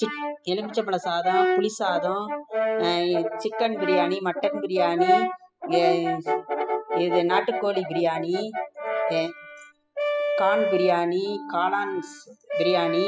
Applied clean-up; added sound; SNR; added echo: classical method spectral subtraction.